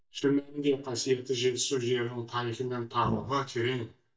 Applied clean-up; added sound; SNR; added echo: neural mask model DeepFilterNet 3.